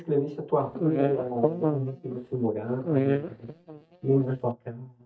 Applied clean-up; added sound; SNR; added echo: neural mask model DeepFilterNet 3.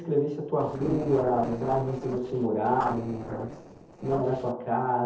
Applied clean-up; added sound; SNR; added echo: neural separator model SepFormer DNS4.